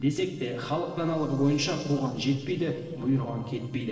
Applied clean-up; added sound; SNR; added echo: neural separator model SepFormer DNS4.